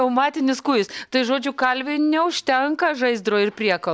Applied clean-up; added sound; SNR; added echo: none; none; none; none.